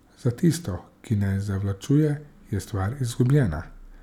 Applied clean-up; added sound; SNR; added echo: none; none; none; none.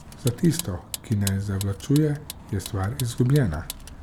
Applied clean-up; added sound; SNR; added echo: none; Vehicle; 13 dB; none.